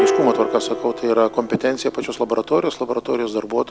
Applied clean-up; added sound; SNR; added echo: none; Piano; 6 dB; none.